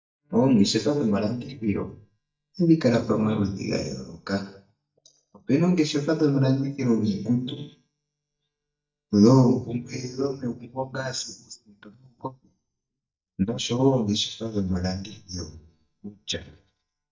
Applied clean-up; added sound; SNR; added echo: neural mask model DeepFilterNet 3.